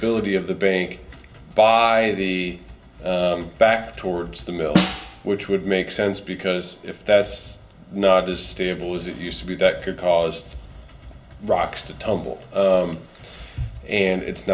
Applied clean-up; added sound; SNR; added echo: none; Snare drum; 3 dB; reverberation time 0.3 s.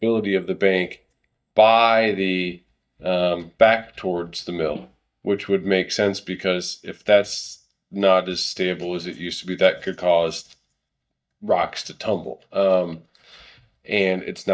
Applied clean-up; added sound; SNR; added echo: neural mask model DeepFilterNet 3.